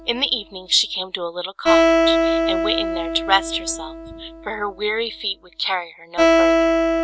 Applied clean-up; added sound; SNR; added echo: none; Acoustic guitar; -4 dB; none.